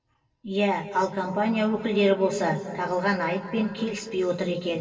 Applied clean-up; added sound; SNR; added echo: none; none; none; reverberation time 3.0 s.